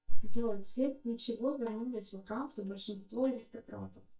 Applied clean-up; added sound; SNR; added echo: neural mask model DeepFilterNet 3.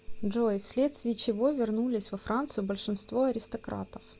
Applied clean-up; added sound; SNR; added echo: none; none; none; none.